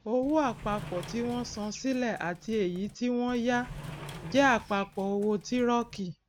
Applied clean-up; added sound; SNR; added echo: none; Sliding door; 15 dB; none.